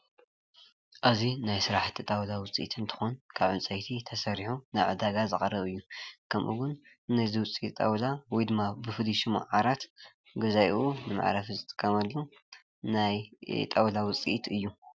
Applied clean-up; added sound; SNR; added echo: none; none; none; none.